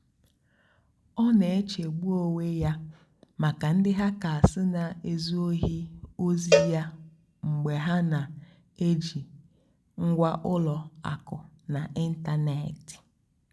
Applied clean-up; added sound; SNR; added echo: none; Cowbell; 1 dB; none.